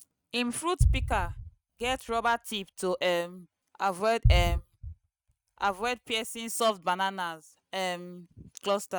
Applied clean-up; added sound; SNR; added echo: neural mask model RNNoise.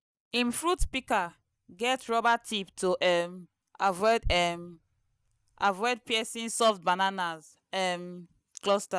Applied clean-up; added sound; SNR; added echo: neural mask model DeepFilterNet 3.